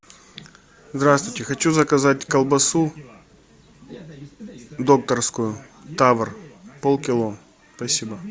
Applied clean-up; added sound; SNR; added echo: none; none; none; none.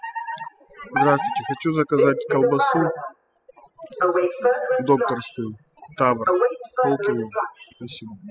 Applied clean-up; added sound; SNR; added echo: classical method spectral subtraction.